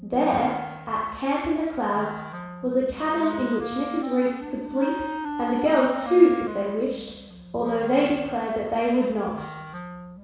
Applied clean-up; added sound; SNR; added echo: none; Wind instrument, woodwind instrument; 11 dB; reverberation time 1.1 s.